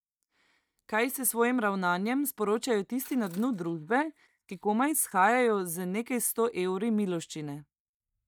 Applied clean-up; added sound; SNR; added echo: neural mask model DeepFilterNet 3.